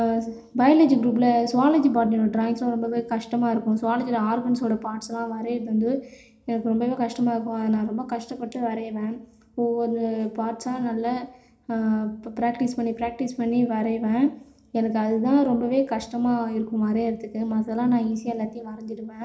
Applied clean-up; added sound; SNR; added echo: none; none; none; reverberation time 0.4 s.